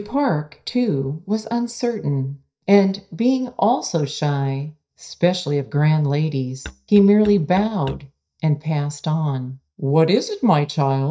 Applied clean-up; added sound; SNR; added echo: neural mask model DeepFilterNet 3.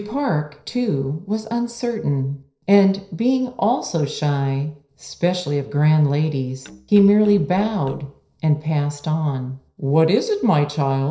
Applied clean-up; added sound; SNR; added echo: neural separator model SepFormer DNS4.